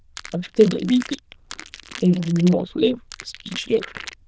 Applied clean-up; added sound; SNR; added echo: neural diffusion model UNIVERSE++.